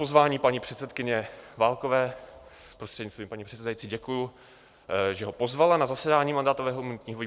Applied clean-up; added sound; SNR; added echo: none; none; none; none.